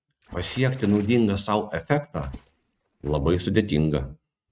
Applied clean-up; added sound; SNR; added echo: neural mask model RNNoise.